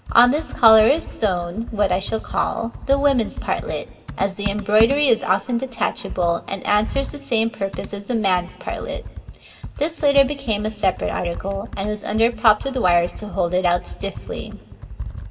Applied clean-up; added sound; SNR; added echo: none; Computer keyboard; 12 dB; reverberation time 1.1 s.